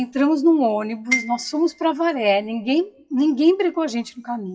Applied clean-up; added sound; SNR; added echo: classical method WPE with log-MMSE.